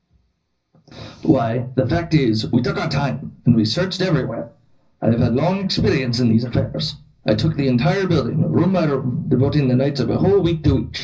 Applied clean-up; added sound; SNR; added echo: none; none; none; reverberation time 0.4 s.